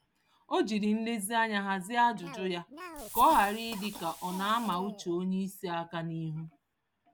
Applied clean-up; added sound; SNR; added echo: none; Cough; 16 dB; none.